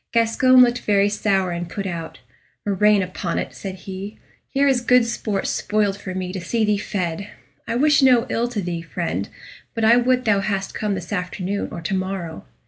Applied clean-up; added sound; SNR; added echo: none; none; none; none.